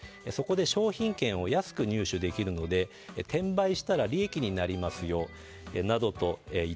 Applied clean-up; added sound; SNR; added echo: none; none; none; none.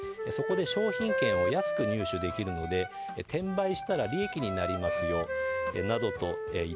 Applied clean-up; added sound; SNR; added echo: none; Wind instrument, woodwind instrument; 2 dB; none.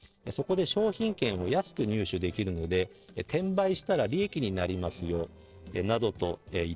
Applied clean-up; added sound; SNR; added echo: neural separator model SepFormer DNS4.